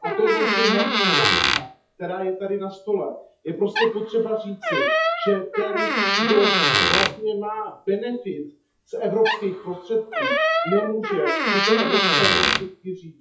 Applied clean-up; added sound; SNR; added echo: classical method WPE with log-MMSE.